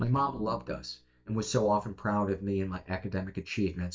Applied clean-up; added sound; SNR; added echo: neural mask model DeepFilterNet 3.